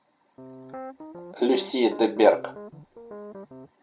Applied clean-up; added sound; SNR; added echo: none; Piano; 15 dB; reverberation time 0.2 s.